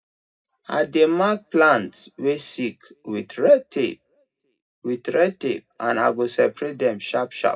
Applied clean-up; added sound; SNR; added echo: none; none; none; reverberation time 0.2 s.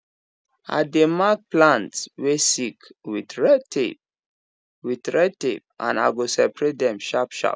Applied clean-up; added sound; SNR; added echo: none; none; none; none.